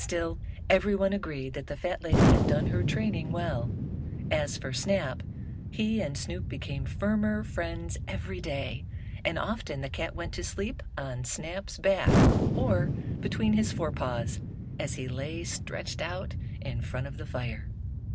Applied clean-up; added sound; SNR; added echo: none; Explosion; -1 dB; none.